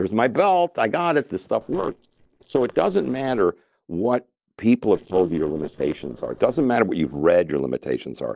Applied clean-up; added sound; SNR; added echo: neural separator model SepFormer DNS4.